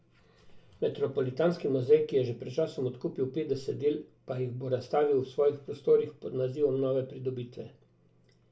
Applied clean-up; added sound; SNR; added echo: none; none; none; reverberation time 0.3 s.